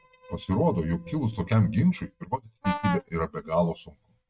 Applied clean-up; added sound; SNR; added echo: neural mask model RNNoise.